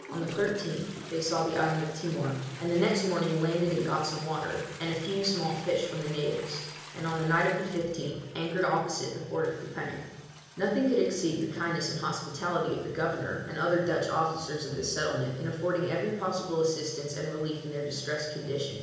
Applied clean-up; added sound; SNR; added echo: none; Toilet flush; 18 dB; reverberation time 1.0 s.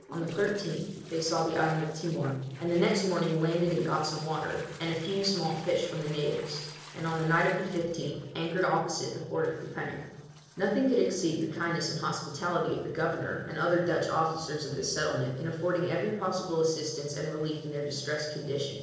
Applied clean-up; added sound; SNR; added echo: neural separator model SepFormer DNS4.